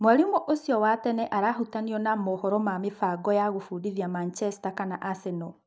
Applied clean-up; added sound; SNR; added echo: none; none; none; none.